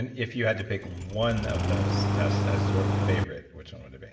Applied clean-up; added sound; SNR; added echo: none; Engine starting; -4 dB; reverberation time 1.0 s.